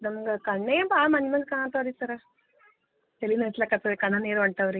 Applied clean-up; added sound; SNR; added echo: none; none; none; none.